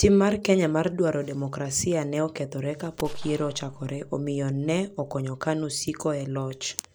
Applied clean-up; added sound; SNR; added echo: none; Gunshot, gunfire; 16 dB; none.